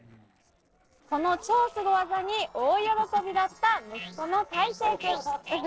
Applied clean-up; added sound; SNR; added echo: neural separator model SepFormer DNS4.